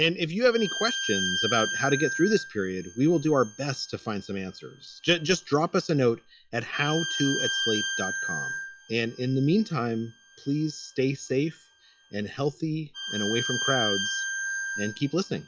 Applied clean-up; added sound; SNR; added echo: classical method log-MMSE.